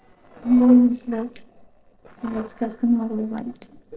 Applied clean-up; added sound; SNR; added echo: neural separator model SepFormer DNS4.